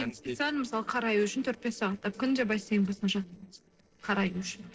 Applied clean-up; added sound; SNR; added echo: neural separator model SepFormer DNS4.